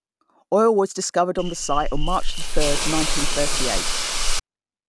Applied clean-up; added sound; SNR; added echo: none; Hiss / Insect; -4 dB; none.